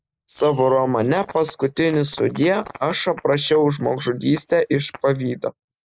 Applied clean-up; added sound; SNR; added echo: neural mask model Resemble Enhance denoiser.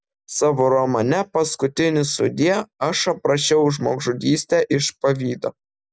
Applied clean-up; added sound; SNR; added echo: none; none; none; none.